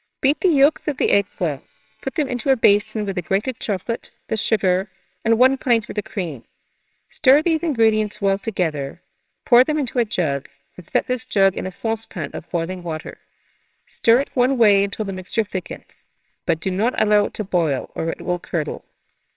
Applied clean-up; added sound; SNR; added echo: neural separator model SepFormer WHAMR!.